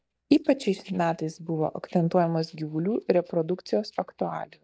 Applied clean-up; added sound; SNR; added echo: neural mask model DeepFilterNet 3.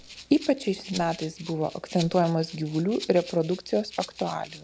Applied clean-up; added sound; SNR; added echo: none; Rattle (instrument); 17 dB; none.